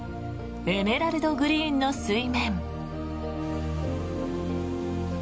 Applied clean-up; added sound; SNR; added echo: none; none; none; none.